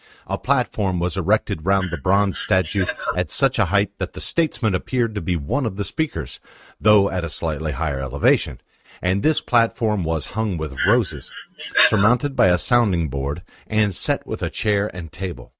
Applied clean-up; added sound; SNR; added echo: neural mask model RNNoise.